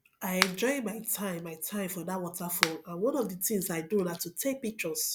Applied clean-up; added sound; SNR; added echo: none; Finger snapping; 3 dB; none.